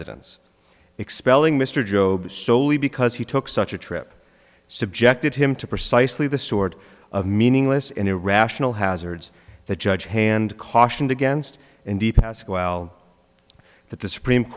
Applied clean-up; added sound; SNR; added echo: none; none; none; none.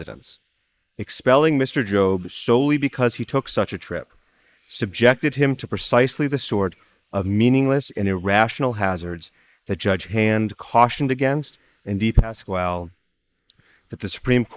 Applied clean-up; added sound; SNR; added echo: neural mask model Resemble Enhance denoiser.